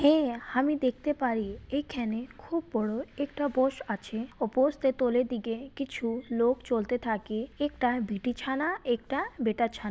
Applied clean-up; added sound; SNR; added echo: none; none; none; none.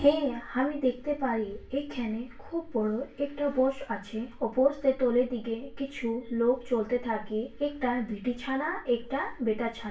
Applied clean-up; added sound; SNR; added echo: none; none; none; reverberation time 0.3 s.